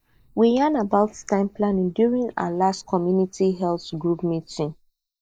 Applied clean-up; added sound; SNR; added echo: neural mask model Resemble Enhance denoiser.